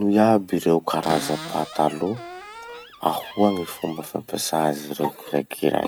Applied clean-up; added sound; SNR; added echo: none; Cupboard open or close; 14 dB; none.